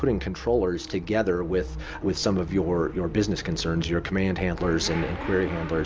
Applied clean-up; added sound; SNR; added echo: none; Motorcycle / Accelerating, revving, vroom; 11 dB; none.